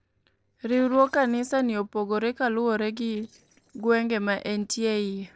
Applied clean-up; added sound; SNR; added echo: neural separator model SepFormer DNS4.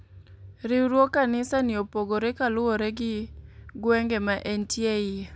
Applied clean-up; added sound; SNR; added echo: none; none; none; none.